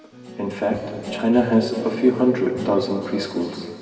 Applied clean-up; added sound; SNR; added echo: none; Guitar; 16 dB; reverberation time 2.4 s.